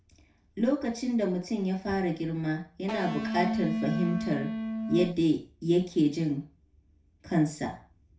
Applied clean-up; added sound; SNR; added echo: none; Electric guitar; 2 dB; reverberation time 0.3 s.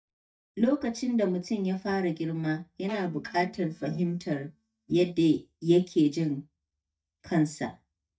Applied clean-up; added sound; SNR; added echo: neural mask model DeepFilterNet 3.